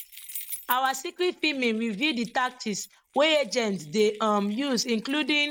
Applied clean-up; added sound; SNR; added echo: neural mask model RNNoise.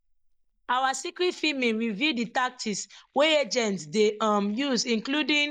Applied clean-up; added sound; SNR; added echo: neural mask model DeepFilterNet 3.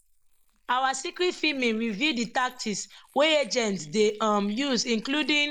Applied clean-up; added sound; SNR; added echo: neural mask model Resemble Enhance denoiser.